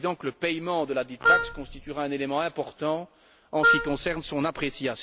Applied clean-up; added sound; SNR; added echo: none; Wind instrument, woodwind instrument; -4 dB; none.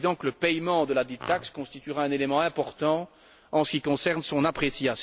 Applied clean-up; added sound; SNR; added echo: none; none; none; none.